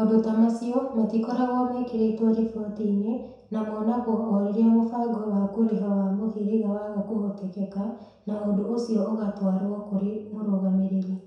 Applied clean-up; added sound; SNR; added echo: none; none; none; reverberation time 0.7 s.